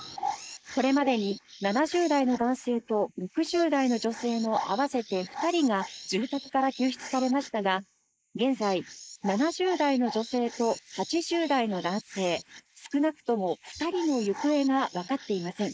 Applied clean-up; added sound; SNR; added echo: neural mask model Resemble Enhance denoiser.